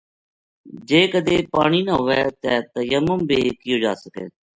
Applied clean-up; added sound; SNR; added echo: none; none; none; none.